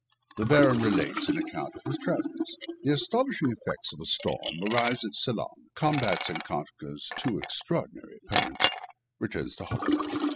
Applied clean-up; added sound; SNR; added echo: classical method spectral subtraction.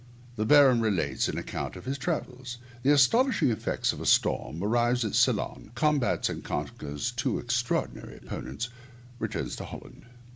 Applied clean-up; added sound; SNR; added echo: none; none; none; none.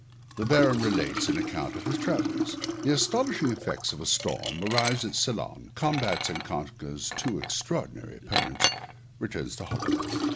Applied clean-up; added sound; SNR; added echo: none; Liquid; 3 dB; none.